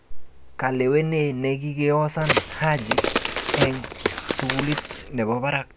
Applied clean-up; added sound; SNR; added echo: none; Crack; 2 dB; none.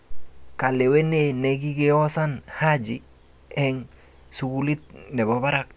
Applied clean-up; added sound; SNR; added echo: none; none; none; none.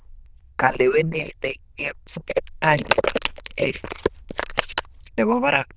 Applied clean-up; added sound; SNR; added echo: neural diffusion model UNIVERSE++.